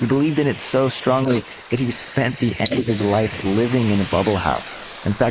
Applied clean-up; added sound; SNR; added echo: neural mask model Resemble Enhance denoiser.